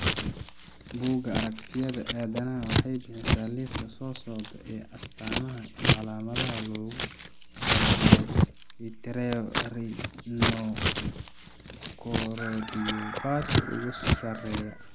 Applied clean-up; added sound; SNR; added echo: none; Scissors; -4 dB; none.